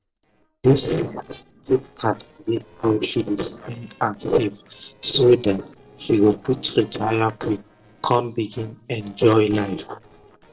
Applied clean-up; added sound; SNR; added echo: neural separator model SepFormer DNS4.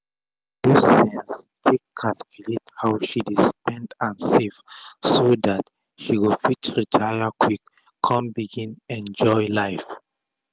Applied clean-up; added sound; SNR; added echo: none; none; none; none.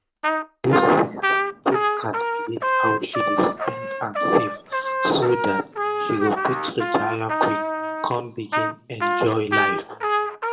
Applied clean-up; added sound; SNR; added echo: none; Trumpet; 0 dB; reverberation time 0.6 s.